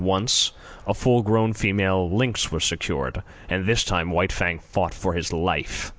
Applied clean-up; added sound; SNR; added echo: none; none; none; none.